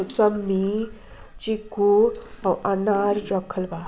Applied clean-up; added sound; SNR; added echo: none; Drip / Sink (filling or washing) / Water tap, faucet; 17 dB; none.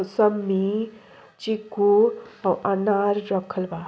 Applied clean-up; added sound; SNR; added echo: none; none; none; none.